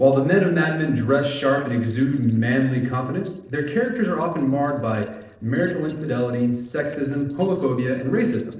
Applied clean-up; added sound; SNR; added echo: neural separator model SepFormer DNS4.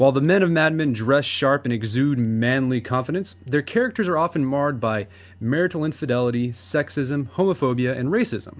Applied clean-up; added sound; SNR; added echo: none; none; none; none.